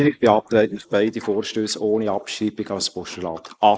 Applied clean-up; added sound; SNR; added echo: neural mask model Resemble Enhance denoiser.